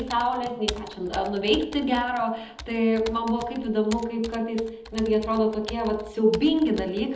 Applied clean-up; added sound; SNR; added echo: none; Computer keyboard; 15 dB; reverberation time 0.8 s.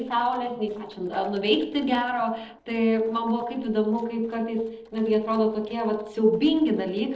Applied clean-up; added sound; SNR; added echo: neural separator model SepFormer DNS4.